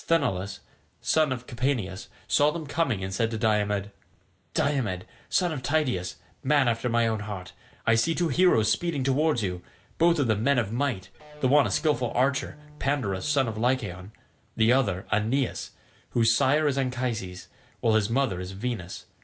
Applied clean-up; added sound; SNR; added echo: none; Electric guitar; 19 dB; none.